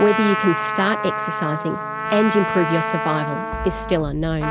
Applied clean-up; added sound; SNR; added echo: none; Trumpet; 4 dB; none.